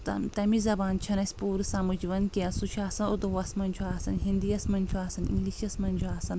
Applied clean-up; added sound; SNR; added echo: none; none; none; none.